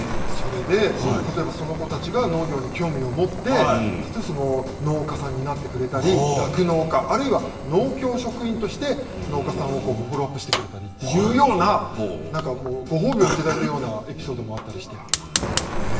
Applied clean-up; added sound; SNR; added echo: none; Fire; 7 dB; reverberation time 1.0 s.